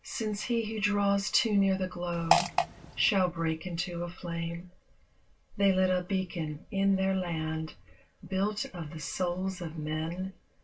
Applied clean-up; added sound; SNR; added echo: none; Fart; -1 dB; reverberation time 0.1 s.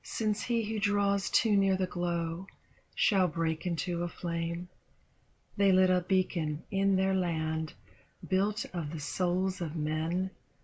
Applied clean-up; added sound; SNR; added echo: none; none; none; none.